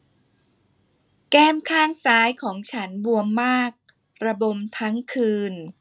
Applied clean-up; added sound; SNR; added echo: none; none; none; none.